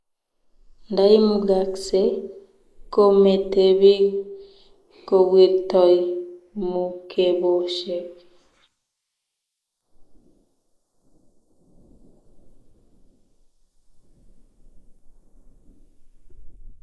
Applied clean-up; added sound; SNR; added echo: neural mask model Resemble Enhance denoiser.